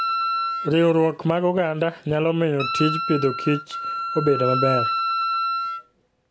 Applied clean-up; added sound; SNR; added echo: none; Wind instrument, woodwind instrument; 4 dB; none.